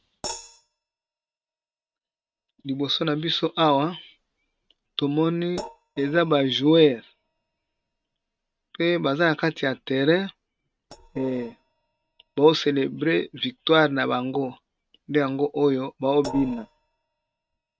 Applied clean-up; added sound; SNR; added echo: neural mask model RNNoise.